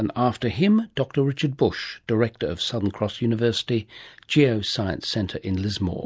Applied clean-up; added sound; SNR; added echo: none; none; none; none.